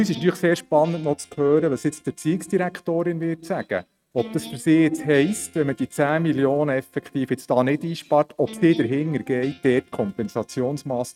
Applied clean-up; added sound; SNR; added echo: neural mask model RNNoise.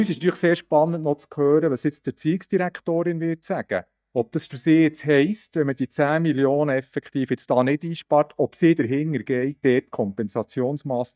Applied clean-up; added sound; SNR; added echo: neural mask model DeepFilterNet 3.